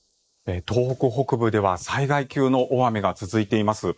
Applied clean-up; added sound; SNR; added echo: neural mask model Resemble Enhance denoiser.